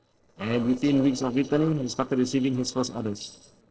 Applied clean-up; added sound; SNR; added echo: neural separator model SepFormer DNS4.